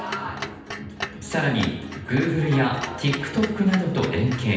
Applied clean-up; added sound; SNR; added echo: none; Clock; 13 dB; reverberation time 0.9 s.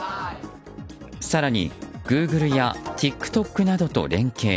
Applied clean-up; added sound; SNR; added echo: none; none; none; none.